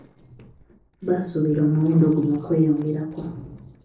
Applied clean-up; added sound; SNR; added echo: neural separator model SepFormer DNS4.